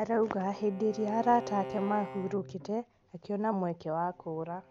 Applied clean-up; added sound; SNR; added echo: none; Bowed string instrument; 13 dB; none.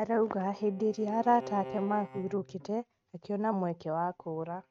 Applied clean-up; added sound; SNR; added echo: neural mask model RNNoise.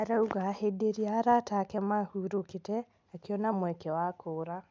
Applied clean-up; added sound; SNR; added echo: none; none; none; none.